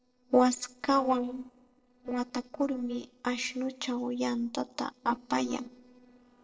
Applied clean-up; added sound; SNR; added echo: neural separator model SepFormer DNS4.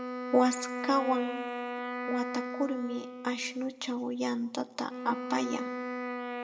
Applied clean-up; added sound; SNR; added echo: none; Wind instrument, woodwind instrument; 5 dB; reverberation time 0.9 s.